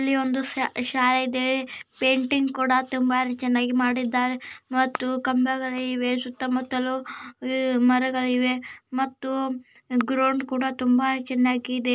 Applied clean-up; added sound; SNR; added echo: none; none; none; none.